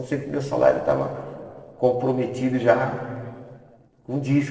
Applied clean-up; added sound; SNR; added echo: neural separator model SepFormer DNS4.